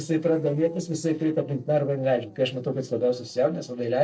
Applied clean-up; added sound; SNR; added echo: neural separator model SepFormer DNS4.